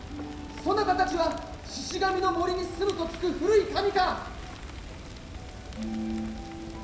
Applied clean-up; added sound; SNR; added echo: none; Fire; 11 dB; reverberation time 0.7 s.